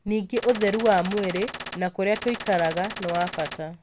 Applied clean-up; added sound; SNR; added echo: none; Gunshot, gunfire; 11 dB; none.